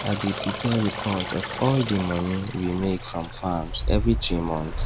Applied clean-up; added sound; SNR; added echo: none; Stream; 5 dB; none.